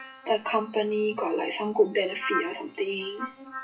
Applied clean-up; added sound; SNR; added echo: classical method WPE with log-MMSE.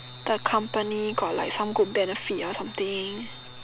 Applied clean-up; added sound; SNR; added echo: none; none; none; none.